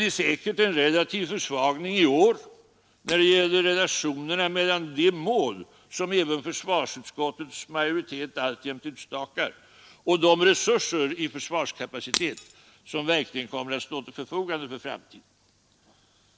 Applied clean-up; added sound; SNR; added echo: neural separator model SepFormer DNS4.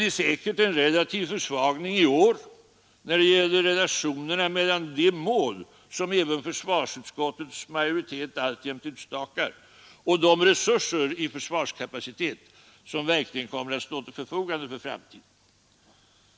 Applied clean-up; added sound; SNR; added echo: none; none; none; none.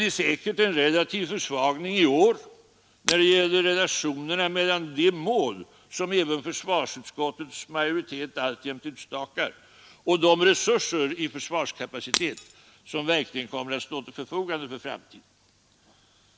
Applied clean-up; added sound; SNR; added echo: none; Shatter; 5 dB; none.